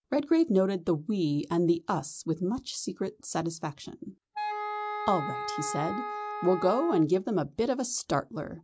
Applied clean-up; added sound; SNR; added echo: none; Wind instrument, woodwind instrument; 6 dB; none.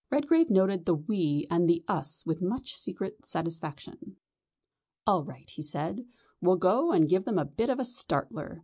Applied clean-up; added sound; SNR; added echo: none; none; none; none.